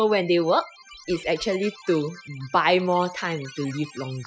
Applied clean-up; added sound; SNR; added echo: classical method Wiener filter.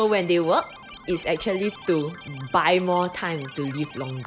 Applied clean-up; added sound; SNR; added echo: none; Keyboard (musical); 17 dB; none.